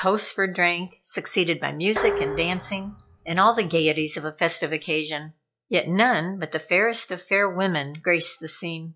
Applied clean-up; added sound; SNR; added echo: classical method log-MMSE.